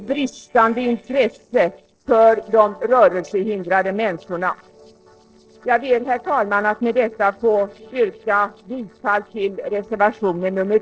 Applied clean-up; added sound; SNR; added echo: neural separator model SepFormer DNS4.